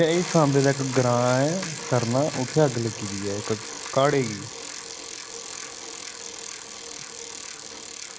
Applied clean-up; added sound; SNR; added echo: none; Bicycle; 10 dB; none.